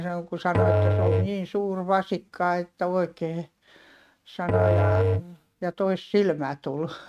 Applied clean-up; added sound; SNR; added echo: neural mask model RNNoise.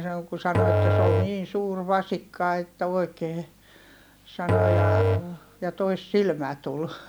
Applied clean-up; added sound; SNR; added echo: none; Musical instrument; -3 dB; none.